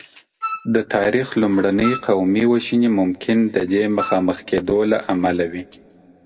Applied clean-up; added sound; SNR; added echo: none; Wind instrument, woodwind instrument; 12 dB; reverberation time 2.4 s.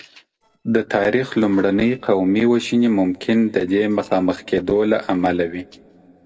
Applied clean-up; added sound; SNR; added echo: neural separator model SepFormer DNS4.